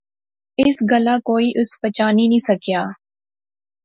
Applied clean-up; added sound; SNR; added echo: none; none; none; none.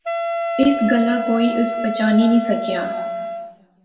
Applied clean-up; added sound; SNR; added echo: none; Wind instrument, woodwind instrument; 5 dB; reverberation time 1.7 s.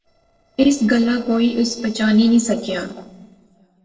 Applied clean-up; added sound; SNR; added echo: neural separator model SepFormer DNS4.